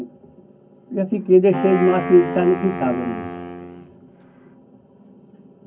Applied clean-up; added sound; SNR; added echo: none; Wind instrument, woodwind instrument; 8 dB; reverberation time 0.3 s.